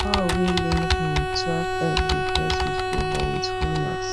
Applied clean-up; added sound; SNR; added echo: none; Bowed string instrument + Computer keyboard; -4 dB; none.